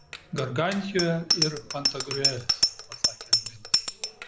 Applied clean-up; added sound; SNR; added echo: none; Bicycle bell; -3 dB; none.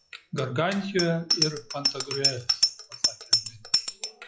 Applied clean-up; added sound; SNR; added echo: classical method log-MMSE.